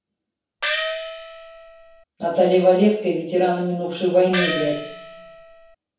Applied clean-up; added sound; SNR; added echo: none; Gong; 7 dB; reverberation time 0.7 s.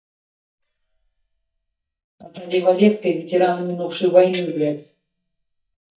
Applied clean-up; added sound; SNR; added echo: neural mask model DeepFilterNet 3.